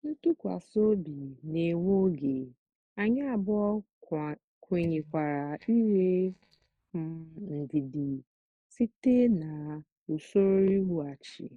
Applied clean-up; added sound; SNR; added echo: neural mask model DeepFilterNet 3.